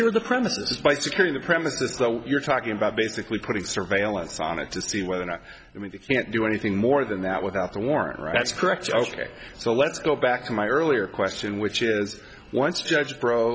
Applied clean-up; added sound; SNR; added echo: none; none; none; none.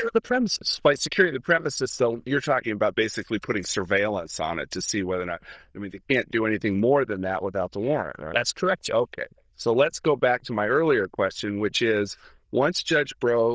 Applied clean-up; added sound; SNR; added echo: neural diffusion model UNIVERSE++.